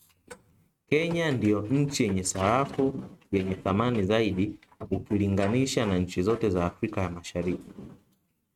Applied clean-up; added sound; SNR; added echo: neural mask model RNNoise.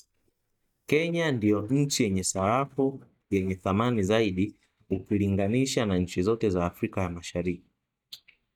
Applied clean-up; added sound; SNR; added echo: neural mask model DeepFilterNet 3.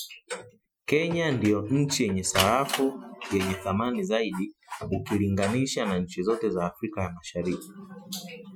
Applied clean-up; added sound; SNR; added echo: classical method Wiener filter.